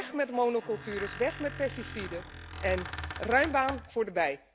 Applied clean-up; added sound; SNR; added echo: none; Squeak; 10 dB; none.